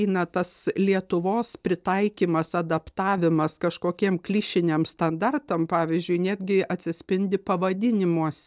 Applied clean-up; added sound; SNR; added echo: none; none; none; none.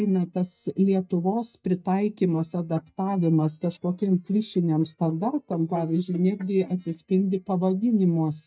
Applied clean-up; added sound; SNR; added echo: neural mask model DeepFilterNet 3.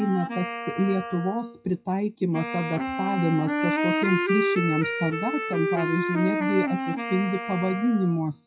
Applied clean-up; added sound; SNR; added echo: classical method WPE with log-MMSE.